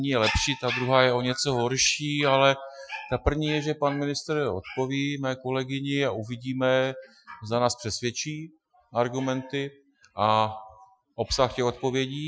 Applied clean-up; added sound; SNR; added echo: classical method Wiener filter.